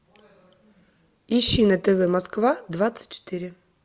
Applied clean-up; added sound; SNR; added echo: none; none; none; none.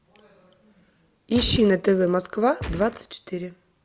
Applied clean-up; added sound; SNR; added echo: none; Gunshot, gunfire; 9 dB; none.